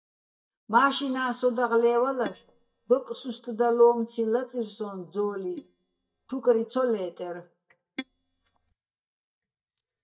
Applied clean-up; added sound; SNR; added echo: neural mask model DeepFilterNet 3.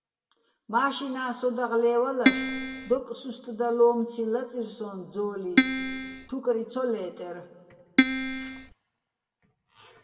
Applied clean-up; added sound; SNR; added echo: none; Keyboard (musical); -4 dB; reverberation time 1.3 s.